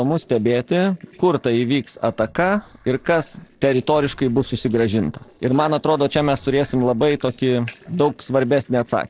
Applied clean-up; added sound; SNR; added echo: neural separator model SepFormer DNS4.